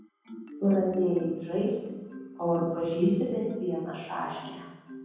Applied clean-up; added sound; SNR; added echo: none; Marimba, xylophone; 16 dB; reverberation time 1.3 s.